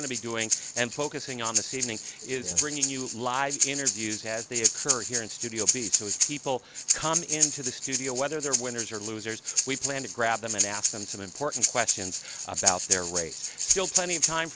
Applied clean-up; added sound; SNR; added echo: none; Breathing; -3 dB; none.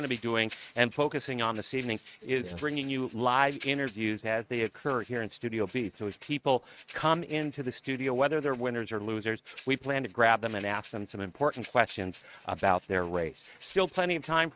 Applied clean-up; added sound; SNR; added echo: neural mask model RNNoise.